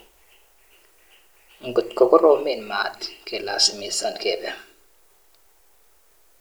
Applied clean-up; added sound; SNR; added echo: none; none; none; none.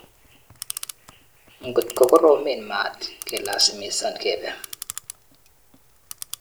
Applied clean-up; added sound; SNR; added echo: none; Clock; 15 dB; none.